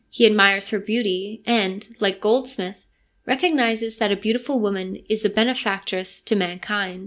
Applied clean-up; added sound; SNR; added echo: none; none; none; none.